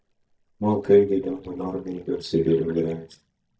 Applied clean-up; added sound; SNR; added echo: neural mask model DeepFilterNet 3.